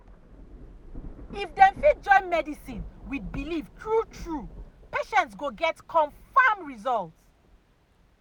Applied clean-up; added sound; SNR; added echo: none; Thunder / Rain; 17 dB; none.